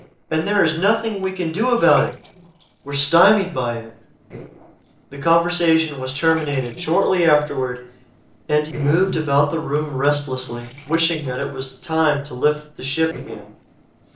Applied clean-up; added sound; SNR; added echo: neural separator model SepFormer DNS4.